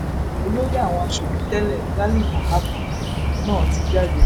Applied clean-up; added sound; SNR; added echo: none; Bird; -5 dB; none.